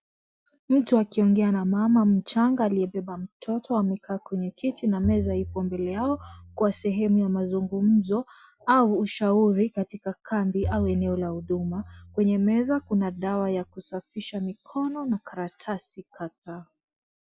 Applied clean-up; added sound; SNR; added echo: none; Bowed string instrument; 12 dB; none.